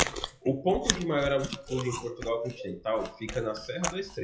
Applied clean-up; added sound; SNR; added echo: classical method WPE with log-MMSE.